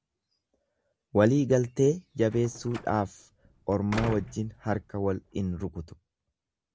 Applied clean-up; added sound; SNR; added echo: none; Slam; 13 dB; none.